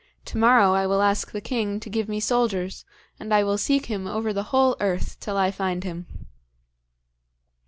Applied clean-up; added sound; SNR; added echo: none; none; none; none.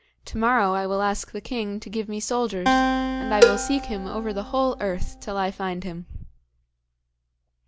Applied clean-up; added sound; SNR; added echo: none; Acoustic guitar + Cowbell; -2 dB; none.